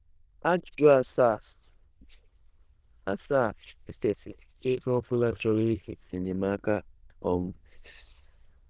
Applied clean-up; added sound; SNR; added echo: neural diffusion model UNIVERSE++.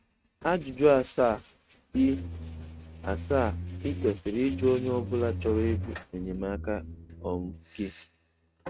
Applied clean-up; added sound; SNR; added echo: neural mask model RNNoise.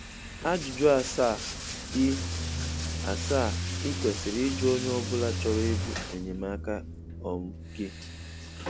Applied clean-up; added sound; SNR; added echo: none; Bathtub (filling or washing) + Motorcycle; 4 dB; none.